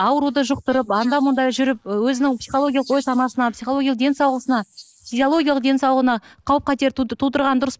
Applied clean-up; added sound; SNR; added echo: neural mask model Resemble Enhance denoiser.